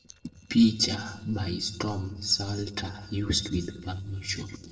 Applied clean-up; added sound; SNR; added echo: neural separator model SepFormer DNS4.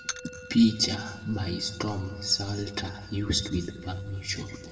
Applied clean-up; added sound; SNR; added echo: none; Musical instrument; 19 dB; reverberation time 1.4 s.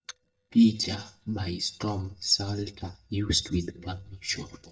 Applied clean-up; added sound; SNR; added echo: neural mask model DeepFilterNet 3.